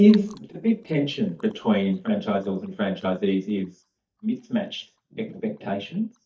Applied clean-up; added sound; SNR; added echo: neural mask model DeepFilterNet 3.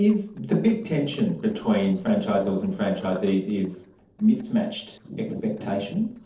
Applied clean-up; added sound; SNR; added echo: neural separator model SepFormer DNS4.